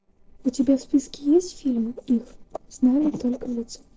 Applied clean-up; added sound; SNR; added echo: neural separator model SepFormer DNS4.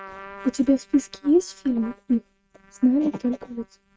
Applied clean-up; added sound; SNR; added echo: neural mask model RNNoise.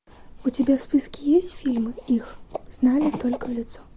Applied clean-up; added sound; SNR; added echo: none; none; none; none.